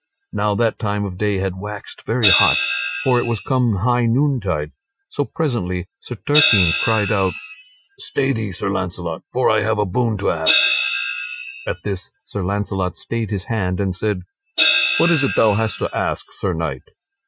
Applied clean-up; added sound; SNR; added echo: classical method Wiener filter.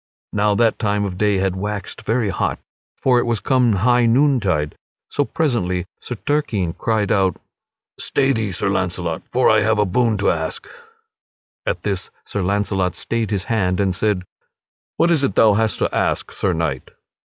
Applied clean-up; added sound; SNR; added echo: none; none; none; none.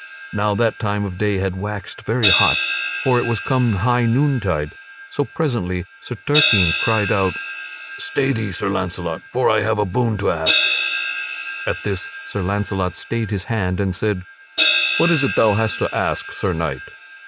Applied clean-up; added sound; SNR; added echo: none; Crash cymbal; 4 dB; none.